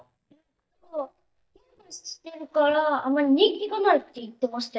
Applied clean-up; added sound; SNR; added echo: neural mask model DeepFilterNet 3.